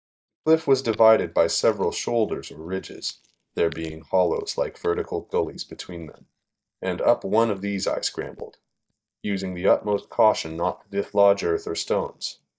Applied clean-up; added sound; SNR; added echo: neural mask model DeepFilterNet 3.